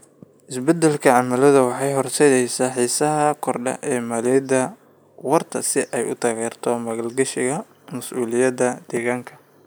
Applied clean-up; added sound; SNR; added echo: none; none; none; none.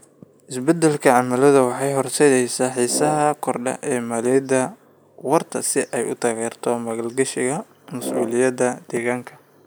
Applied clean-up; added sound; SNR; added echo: none; Brass instrument; 11 dB; none.